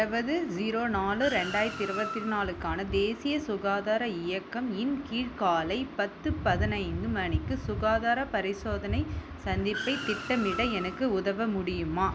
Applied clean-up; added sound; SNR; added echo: none; Car; 10 dB; none.